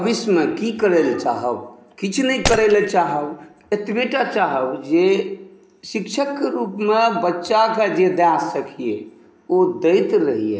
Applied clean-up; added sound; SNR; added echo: none; Shatter; 9 dB; reverberation time 0.3 s.